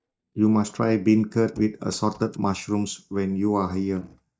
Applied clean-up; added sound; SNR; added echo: neural mask model DeepFilterNet 3.